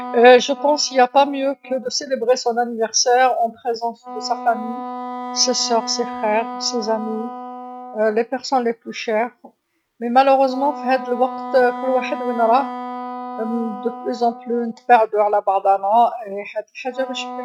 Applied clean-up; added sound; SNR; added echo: neural mask model RNNoise.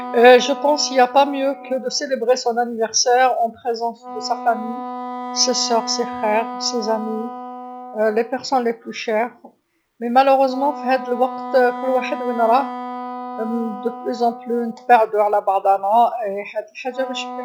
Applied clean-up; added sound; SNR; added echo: none; Wind instrument, woodwind instrument; 12 dB; none.